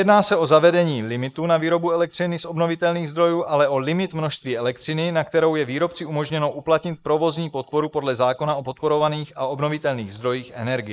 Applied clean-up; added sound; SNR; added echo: neural mask model Resemble Enhance denoiser.